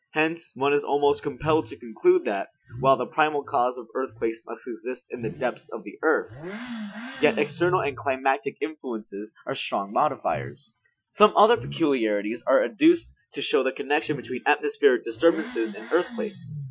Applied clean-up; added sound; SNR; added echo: classical method Wiener filter.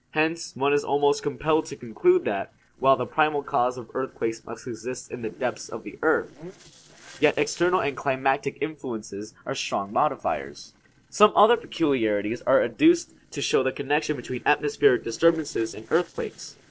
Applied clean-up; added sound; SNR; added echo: neural separator model SepFormer DNS4.